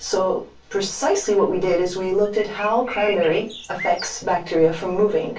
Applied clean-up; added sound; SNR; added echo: none; Bird; 13 dB; reverberation time 0.1 s.